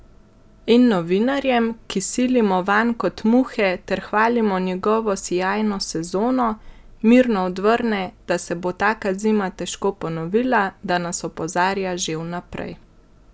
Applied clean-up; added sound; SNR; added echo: none; none; none; none.